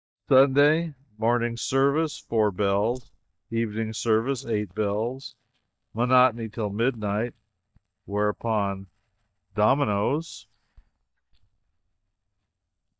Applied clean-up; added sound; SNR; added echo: neural mask model DeepFilterNet 3.